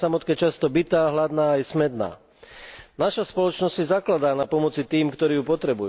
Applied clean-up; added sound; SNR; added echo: none; none; none; none.